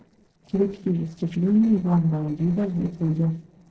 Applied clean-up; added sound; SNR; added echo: neural separator model SepFormer DNS4.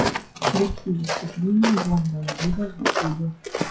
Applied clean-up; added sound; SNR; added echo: classical method WPE with log-MMSE.